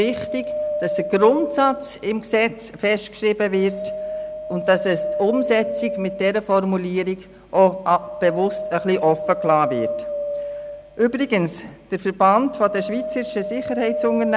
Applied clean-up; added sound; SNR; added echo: none; Wind; 7 dB; none.